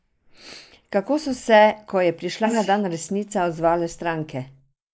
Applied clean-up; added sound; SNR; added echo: neural mask model Resemble Enhance denoiser.